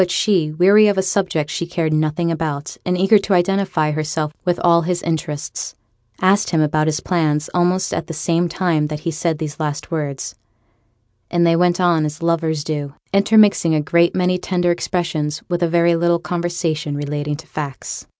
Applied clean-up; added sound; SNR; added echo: none; none; none; none.